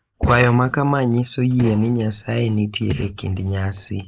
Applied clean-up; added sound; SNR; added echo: neural mask model Resemble Enhance denoiser.